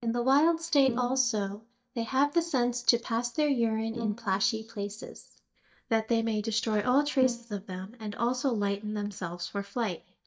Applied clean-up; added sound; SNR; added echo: neural mask model DeepFilterNet 3.